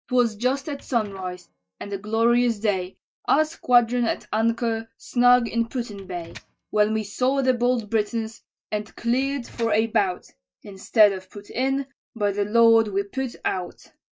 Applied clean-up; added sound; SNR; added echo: neural mask model DeepFilterNet 3.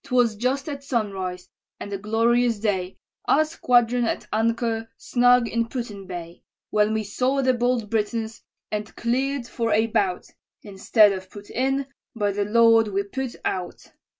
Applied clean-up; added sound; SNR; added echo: none; none; none; none.